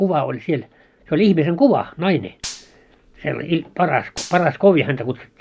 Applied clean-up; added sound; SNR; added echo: neural mask model DeepFilterNet 3.